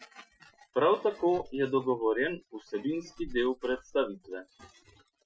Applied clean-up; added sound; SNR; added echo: classical method Wiener filter.